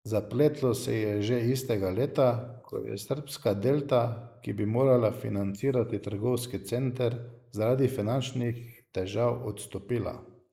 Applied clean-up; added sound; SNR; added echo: neural mask model Resemble Enhance denoiser.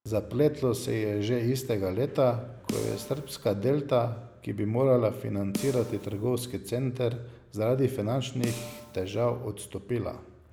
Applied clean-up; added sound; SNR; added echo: none; Snare drum; 14 dB; none.